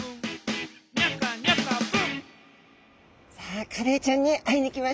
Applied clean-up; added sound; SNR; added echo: none; none; none; none.